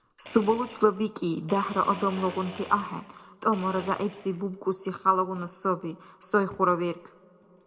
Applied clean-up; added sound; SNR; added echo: none; Domestic sounds, home sounds; 19 dB; reverberation time 1.1 s.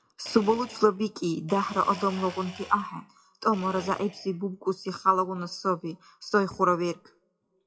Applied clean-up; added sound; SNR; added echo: classical method WPE with log-MMSE.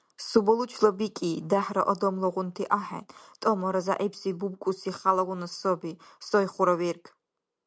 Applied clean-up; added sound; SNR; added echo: none; none; none; none.